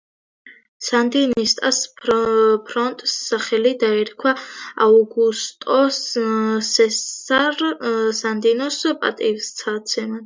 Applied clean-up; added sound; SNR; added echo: none; none; none; none.